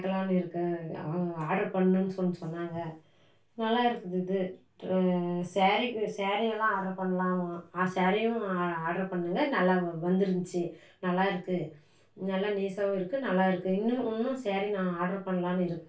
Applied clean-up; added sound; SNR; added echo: none; none; none; reverberation time 0.2 s.